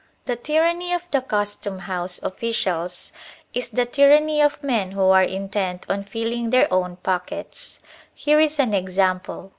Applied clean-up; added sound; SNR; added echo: none; none; none; none.